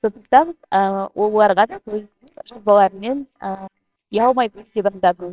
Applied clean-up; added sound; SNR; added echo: neural separator model SepFormer WHAMR!.